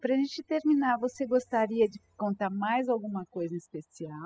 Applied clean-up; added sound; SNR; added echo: classical method spectral subtraction.